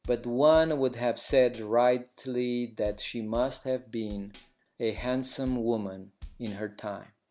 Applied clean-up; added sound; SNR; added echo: none; Bass drum; 18 dB; none.